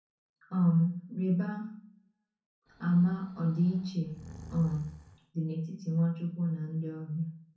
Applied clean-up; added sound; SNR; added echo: none; Breathing; 19 dB; reverberation time 0.6 s.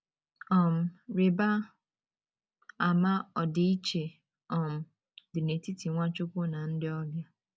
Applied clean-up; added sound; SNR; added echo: none; none; none; none.